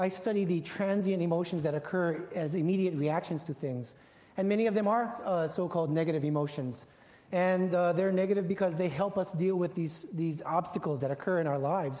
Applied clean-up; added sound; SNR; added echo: none; none; none; none.